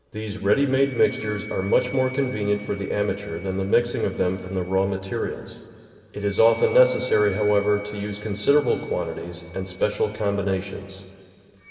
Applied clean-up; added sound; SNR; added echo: none; Wind instrument, woodwind instrument; 19 dB; reverberation time 2.8 s.